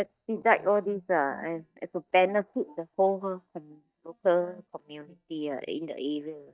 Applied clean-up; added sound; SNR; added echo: neural mask model DeepFilterNet 3.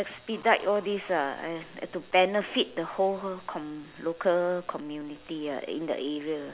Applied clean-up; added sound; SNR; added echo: none; none; none; none.